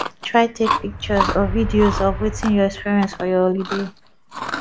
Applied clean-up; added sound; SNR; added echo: none; Chewing, mastication + Motor vehicle (road); 6 dB; none.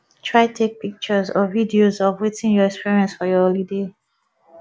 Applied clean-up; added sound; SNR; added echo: none; none; none; none.